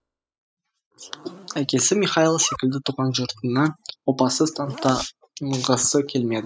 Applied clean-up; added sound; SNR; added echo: classical method spectral subtraction.